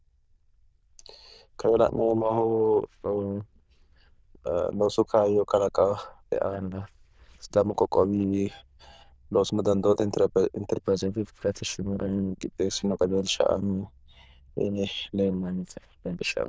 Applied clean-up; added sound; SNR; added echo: neural diffusion model UNIVERSE++.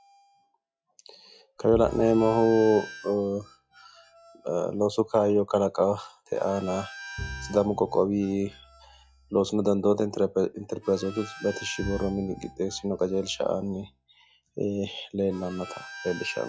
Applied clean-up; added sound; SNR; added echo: classical method log-MMSE.